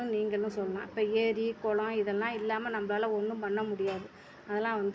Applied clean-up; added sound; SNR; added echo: none; none; none; none.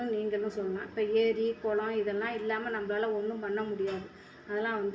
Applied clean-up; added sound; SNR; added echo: none; none; none; reverberation time 0.5 s.